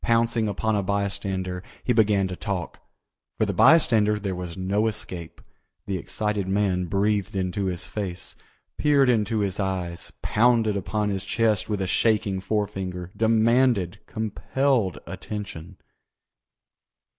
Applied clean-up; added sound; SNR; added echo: none; none; none; none.